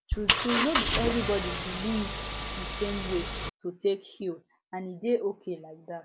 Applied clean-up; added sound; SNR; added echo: none; Engine; -3 dB; none.